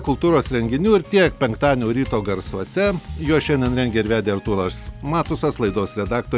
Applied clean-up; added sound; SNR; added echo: none; none; none; none.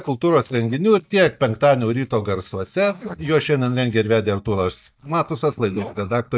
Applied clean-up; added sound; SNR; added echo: neural mask model DeepFilterNet 3.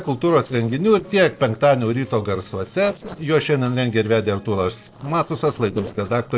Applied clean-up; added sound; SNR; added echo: neural separator model SepFormer DNS4.